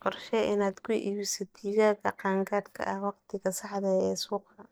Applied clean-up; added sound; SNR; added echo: neural mask model DeepFilterNet 3.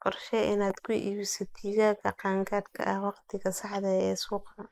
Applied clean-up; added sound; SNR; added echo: neural mask model Resemble Enhance denoiser.